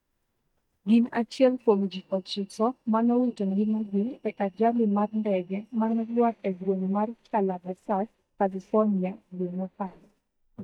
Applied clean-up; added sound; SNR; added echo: neural mask model DeepFilterNet 3.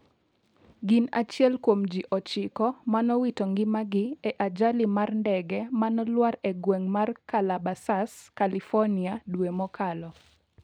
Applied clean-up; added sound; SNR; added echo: none; none; none; none.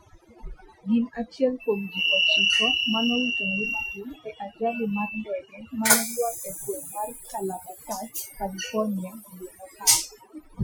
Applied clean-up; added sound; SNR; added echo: classical method Wiener filter.